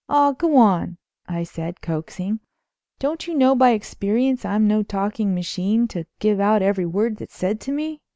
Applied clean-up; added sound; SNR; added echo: none; none; none; none.